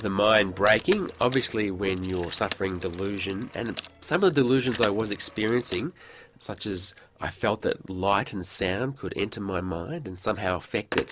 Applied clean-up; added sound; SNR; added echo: none; Telephone; 16 dB; none.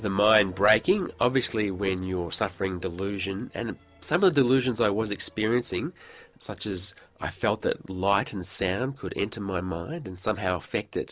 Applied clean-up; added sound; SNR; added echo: none; none; none; none.